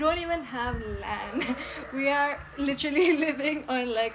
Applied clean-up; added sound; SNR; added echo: none; Crow; 18 dB; none.